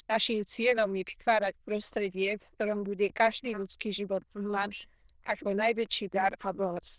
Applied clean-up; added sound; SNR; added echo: neural diffusion model UNIVERSE++.